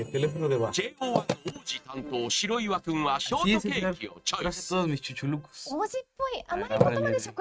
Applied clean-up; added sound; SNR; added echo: neural mask model RNNoise.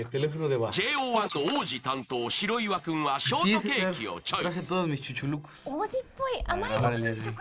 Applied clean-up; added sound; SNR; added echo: neural mask model Resemble Enhance denoiser.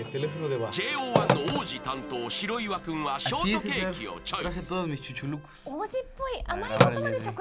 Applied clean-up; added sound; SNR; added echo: none; Telephone; -2 dB; none.